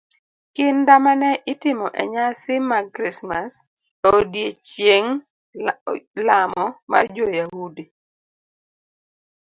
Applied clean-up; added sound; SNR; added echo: none; none; none; none.